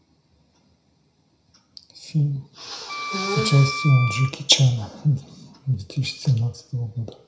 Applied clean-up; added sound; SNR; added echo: none; Wind instrument, woodwind instrument; 8 dB; reverberation time 0.5 s.